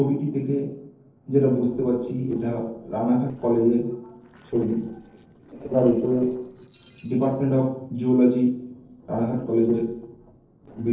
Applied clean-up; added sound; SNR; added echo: neural separator model SepFormer DNS4.